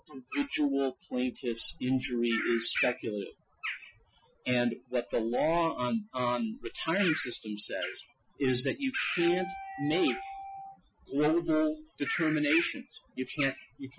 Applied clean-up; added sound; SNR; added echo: classical method Wiener filter.